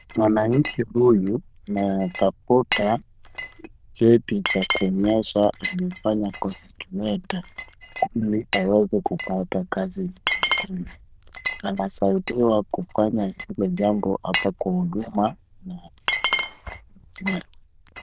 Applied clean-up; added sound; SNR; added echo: neural diffusion model UNIVERSE++.